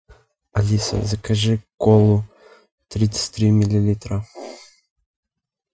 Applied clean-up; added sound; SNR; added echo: classical method Wiener filter.